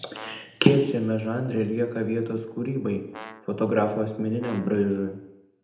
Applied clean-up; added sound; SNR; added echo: none; Brass instrument; 19 dB; reverberation time 0.7 s.